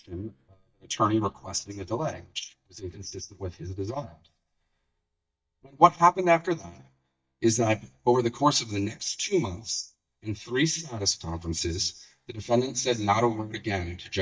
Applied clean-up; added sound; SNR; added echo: neural mask model DeepFilterNet 3.